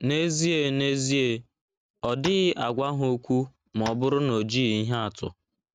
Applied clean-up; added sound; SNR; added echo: none; Tap; 15 dB; none.